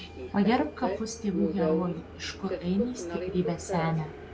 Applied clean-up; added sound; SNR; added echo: none; Subway, metro, underground; 4 dB; none.